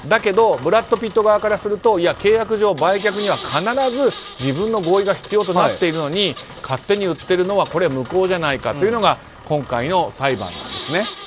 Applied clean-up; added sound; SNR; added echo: none; Engine; 15 dB; none.